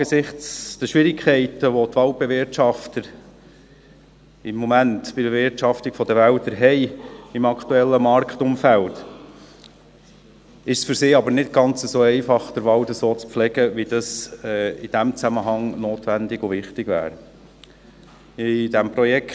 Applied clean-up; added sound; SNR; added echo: none; none; none; none.